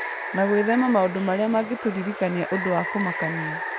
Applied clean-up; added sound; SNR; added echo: none; Water; 7 dB; none.